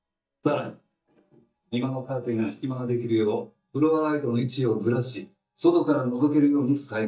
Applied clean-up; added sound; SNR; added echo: neural mask model DeepFilterNet 3.